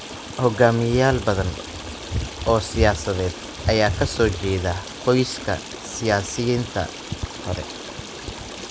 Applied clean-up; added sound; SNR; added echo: none; Stream; 11 dB; none.